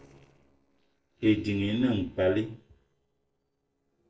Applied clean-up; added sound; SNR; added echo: neural separator model SepFormer DNS4.